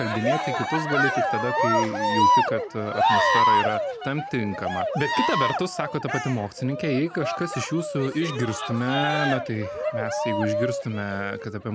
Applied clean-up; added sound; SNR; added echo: none; Cheering; -2 dB; none.